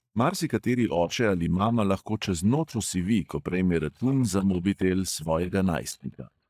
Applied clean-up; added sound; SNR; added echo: neural mask model DeepFilterNet 3.